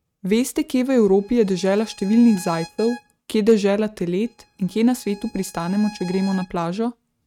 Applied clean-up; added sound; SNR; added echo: neural mask model RNNoise.